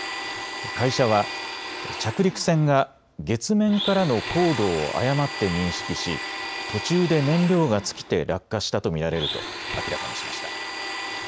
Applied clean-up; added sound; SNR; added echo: none; Domestic sounds, home sounds; 8 dB; none.